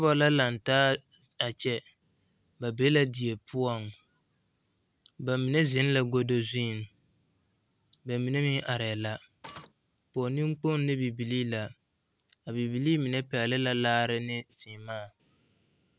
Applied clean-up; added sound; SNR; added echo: none; Printer; 15 dB; none.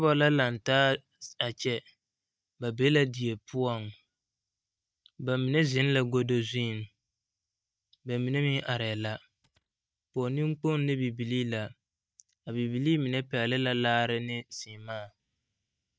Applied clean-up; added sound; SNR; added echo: neural mask model DeepFilterNet 3.